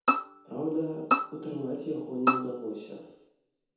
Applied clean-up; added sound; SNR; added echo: none; Bowed string instrument; -3 dB; reverberation time 2.0 s.